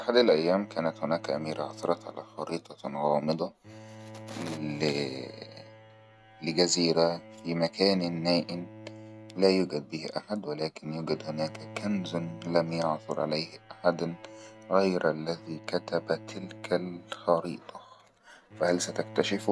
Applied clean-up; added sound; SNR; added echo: none; Bowed string instrument; 18 dB; none.